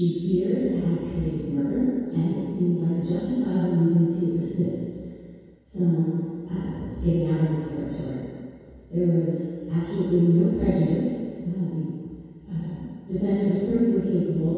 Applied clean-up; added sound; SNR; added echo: none; none; none; reverberation time 2.0 s.